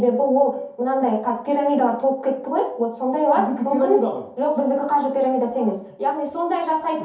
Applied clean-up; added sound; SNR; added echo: none; none; none; reverberation time 0.5 s.